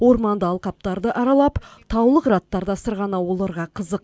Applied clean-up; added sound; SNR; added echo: none; none; none; none.